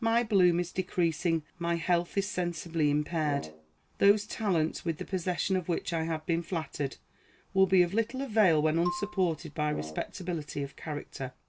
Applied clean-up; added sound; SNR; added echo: none; Brass instrument + Marimba, xylophone; 13 dB; none.